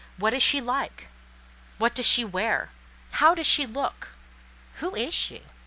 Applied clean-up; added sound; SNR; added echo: none; none; none; none.